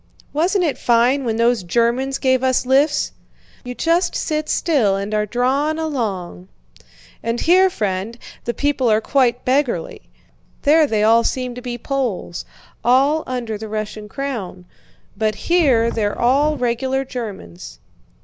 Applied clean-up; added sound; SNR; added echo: none; Wind; 9 dB; none.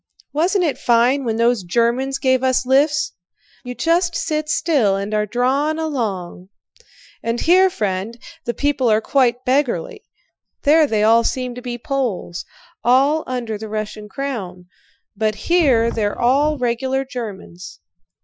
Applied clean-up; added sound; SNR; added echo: classical method Wiener filter.